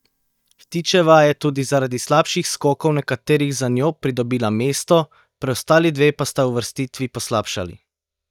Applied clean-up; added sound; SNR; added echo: neural mask model DeepFilterNet 3.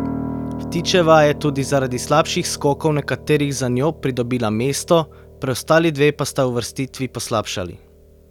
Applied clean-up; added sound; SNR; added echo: none; Piano; 13 dB; none.